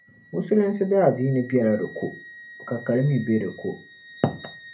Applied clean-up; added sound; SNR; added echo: none; Wind instrument, woodwind instrument; 20 dB; reverberation time 0.3 s.